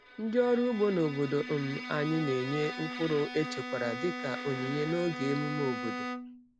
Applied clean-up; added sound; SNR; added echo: none; Bowed string instrument; 7 dB; none.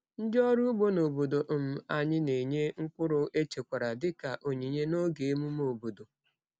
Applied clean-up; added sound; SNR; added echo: none; none; none; none.